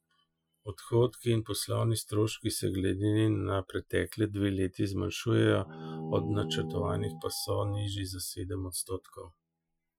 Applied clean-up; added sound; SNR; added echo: classical method Wiener filter.